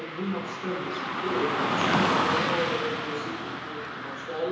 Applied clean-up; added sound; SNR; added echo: none; Car passing by / Traffic noise, roadway noise; -4 dB; reverberation time 0.8 s.